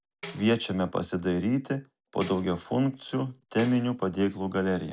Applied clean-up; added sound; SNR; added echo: none; Tambourine; 4 dB; none.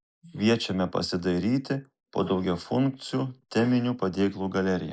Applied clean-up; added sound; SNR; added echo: neural mask model Resemble Enhance denoiser.